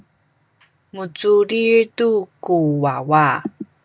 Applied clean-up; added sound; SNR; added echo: none; none; none; none.